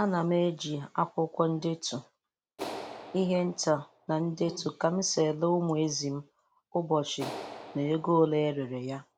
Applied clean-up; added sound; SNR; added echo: none; Clapping; 18 dB; none.